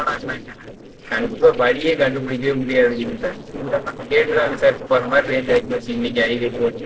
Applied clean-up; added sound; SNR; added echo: neural separator model SepFormer DNS4.